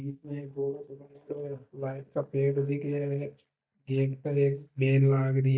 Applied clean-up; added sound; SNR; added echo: neural mask model DeepFilterNet 3.